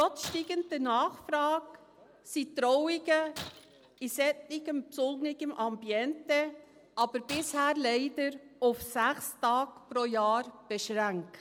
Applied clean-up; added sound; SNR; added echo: none; Shatter; 20 dB; none.